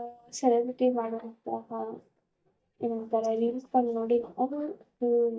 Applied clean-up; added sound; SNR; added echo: neural mask model DeepFilterNet 3.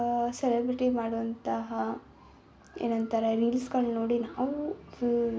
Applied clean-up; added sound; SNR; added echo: none; none; none; none.